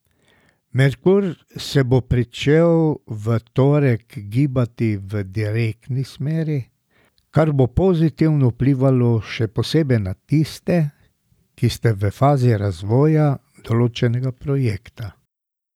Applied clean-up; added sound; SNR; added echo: none; none; none; none.